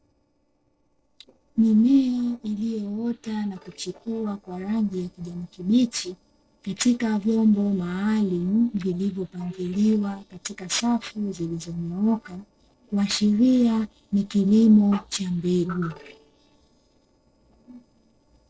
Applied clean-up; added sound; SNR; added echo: neural separator model SepFormer DNS4.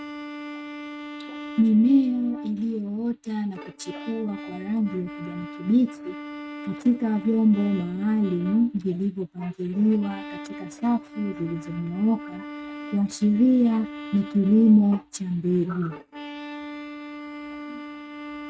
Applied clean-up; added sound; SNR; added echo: neural mask model RNNoise.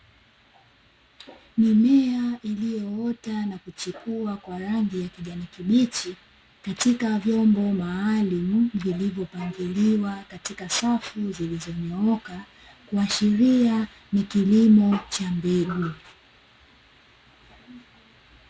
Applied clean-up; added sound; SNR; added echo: none; none; none; none.